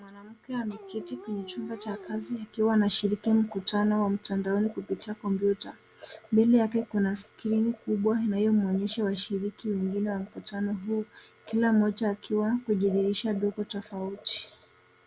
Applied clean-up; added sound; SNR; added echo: none; Dog; 15 dB; none.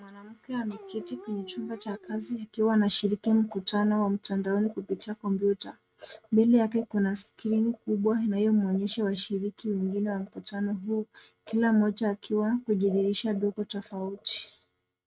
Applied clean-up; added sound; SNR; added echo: neural mask model RNNoise.